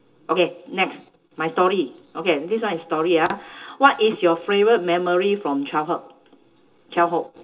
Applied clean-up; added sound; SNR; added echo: none; none; none; reverberation time 0.2 s.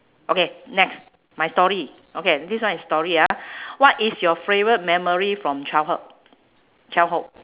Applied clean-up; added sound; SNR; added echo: none; none; none; none.